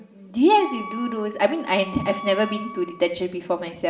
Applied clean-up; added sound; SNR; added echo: none; Wind instrument, woodwind instrument; 14 dB; reverberation time 1.1 s.